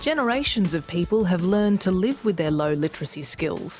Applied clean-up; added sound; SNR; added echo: none; none; none; none.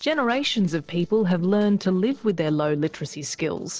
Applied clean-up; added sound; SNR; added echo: neural separator model SepFormer DNS4.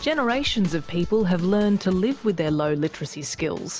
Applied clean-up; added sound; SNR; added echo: none; Gunshot, gunfire; 14 dB; none.